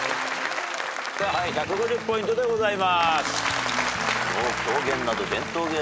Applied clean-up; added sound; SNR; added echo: none; none; none; none.